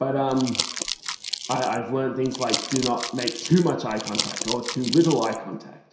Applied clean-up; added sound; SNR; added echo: none; Crumpling, crinkling; 6 dB; reverberation time 0.7 s.